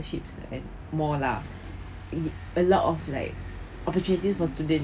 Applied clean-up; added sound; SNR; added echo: none; none; none; none.